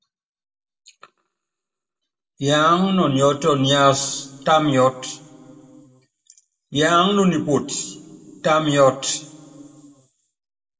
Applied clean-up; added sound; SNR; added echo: none; none; none; reverberation time 1.1 s.